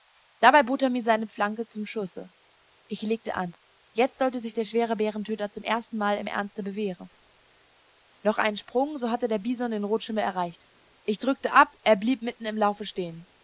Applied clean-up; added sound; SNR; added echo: neural mask model Resemble Enhance denoiser.